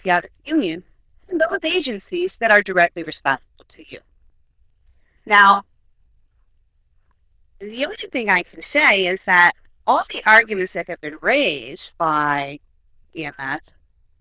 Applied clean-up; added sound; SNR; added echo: neural diffusion model UNIVERSE++.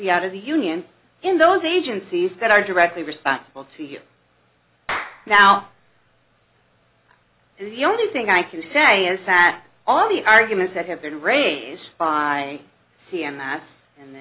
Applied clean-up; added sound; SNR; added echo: none; Clapping; 16 dB; none.